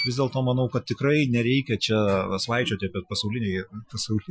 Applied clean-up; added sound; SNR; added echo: classical method Wiener filter.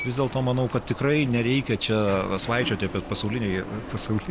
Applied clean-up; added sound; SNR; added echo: none; Alarm; 12 dB; none.